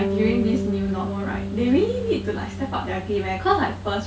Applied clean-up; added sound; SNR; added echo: none; Bass guitar; 5 dB; none.